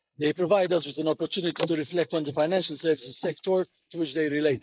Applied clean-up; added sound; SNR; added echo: neural mask model Resemble Enhance denoiser.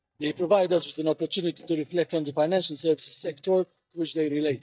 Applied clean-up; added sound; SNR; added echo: neural mask model DeepFilterNet 3.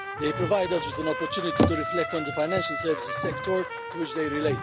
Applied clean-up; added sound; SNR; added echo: none; Trumpet + Bicycle; 1 dB; none.